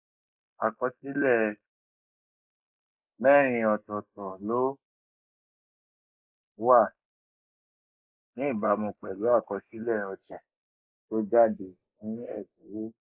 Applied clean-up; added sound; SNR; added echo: neural mask model Resemble Enhance denoiser.